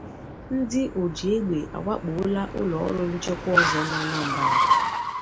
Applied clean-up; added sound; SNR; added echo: none; Car; 0 dB; none.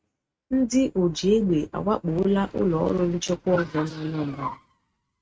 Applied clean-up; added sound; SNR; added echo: neural mask model RNNoise.